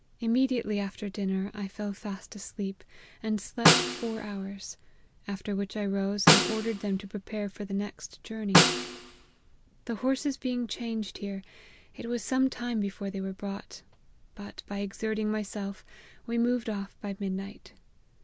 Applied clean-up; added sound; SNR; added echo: none; Snare drum; -5 dB; none.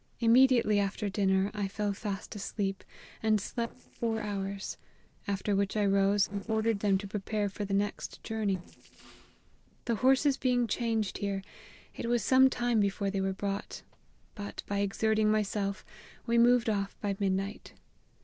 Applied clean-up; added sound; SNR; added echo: neural separator model SepFormer DNS4.